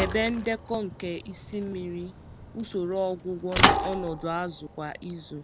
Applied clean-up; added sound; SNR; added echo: none; Thump, thud / Bicycle; 0 dB; none.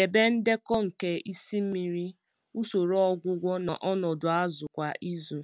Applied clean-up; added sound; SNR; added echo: none; none; none; none.